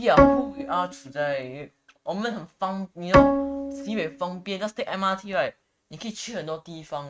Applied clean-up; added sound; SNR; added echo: neural mask model RNNoise.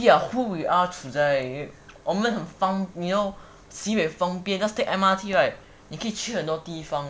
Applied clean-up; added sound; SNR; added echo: none; none; none; none.